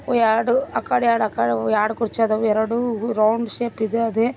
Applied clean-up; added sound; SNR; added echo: none; none; none; none.